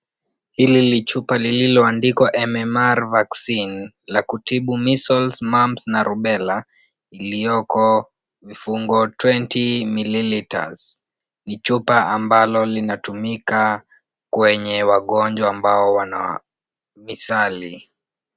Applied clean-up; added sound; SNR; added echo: none; none; none; none.